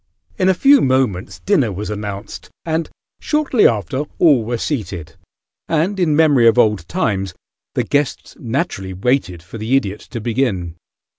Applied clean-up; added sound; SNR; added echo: none; none; none; none.